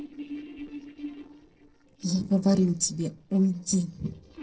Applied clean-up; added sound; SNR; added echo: neural separator model SepFormer DNS4.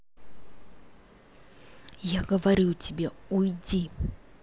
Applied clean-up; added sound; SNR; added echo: none; none; none; none.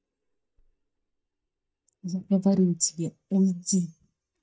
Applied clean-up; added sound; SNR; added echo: neural mask model DeepFilterNet 3.